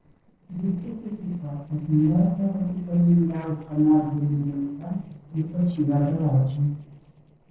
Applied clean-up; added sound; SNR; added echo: neural separator model SepFormer DNS4.